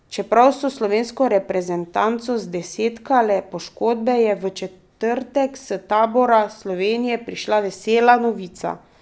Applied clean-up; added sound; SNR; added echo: none; none; none; none.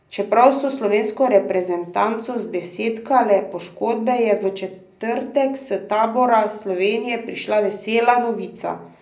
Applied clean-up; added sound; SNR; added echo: none; none; none; reverberation time 0.5 s.